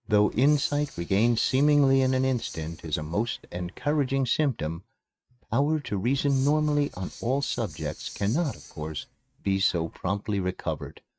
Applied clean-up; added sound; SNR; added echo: neural mask model RNNoise.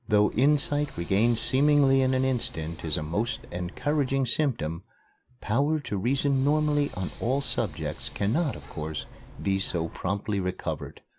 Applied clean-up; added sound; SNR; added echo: none; Hiss; 14 dB; none.